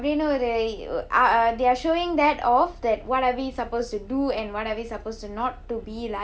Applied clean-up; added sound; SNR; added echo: none; none; none; none.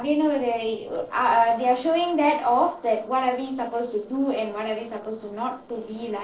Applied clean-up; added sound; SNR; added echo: neural separator model SepFormer DNS4.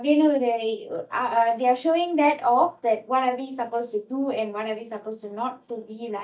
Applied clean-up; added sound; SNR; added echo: neural mask model DeepFilterNet 3.